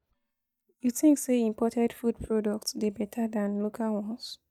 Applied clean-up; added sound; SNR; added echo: neural mask model DeepFilterNet 3.